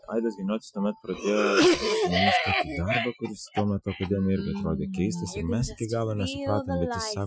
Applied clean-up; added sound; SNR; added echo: classical method Wiener filter.